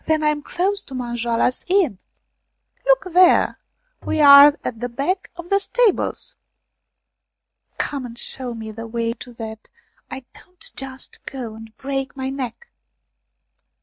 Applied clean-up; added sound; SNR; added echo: neural mask model RNNoise.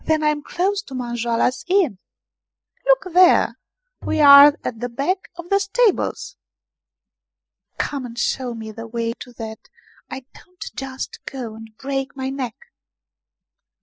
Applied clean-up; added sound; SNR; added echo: classical method spectral subtraction.